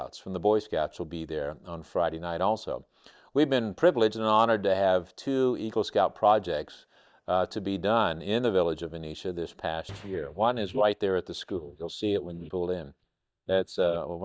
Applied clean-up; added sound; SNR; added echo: neural mask model DeepFilterNet 3.